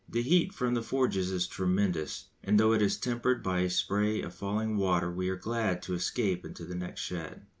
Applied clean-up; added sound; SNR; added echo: none; none; none; none.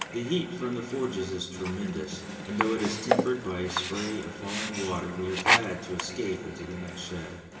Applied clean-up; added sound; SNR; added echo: none; Sink (filling or washing); 1 dB; reverberation time 2.8 s.